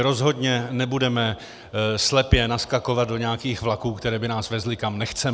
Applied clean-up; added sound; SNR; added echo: none; none; none; none.